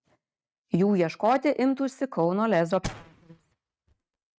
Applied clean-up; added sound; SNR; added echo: neural mask model RNNoise.